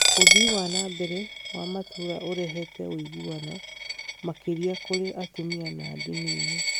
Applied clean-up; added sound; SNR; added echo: none; Coin (dropping); -5 dB; none.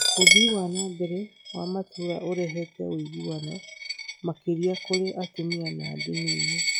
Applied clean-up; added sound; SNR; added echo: classical method log-MMSE.